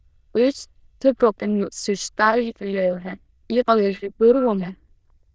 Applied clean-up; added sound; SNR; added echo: neural diffusion model UNIVERSE++.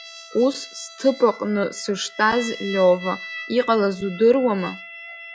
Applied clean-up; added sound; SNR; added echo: classical method log-MMSE.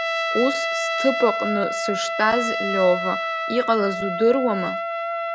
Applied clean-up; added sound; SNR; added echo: none; Trumpet; 2 dB; none.